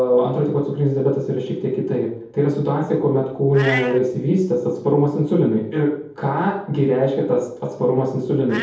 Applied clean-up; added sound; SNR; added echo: none; Meow; 18 dB; reverberation time 0.7 s.